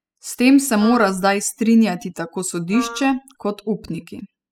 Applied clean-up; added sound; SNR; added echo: classical method spectral subtraction.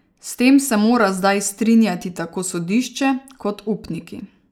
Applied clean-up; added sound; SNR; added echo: neural mask model Resemble Enhance denoiser.